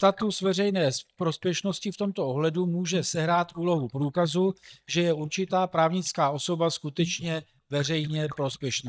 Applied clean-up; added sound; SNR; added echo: neural mask model DeepFilterNet 3.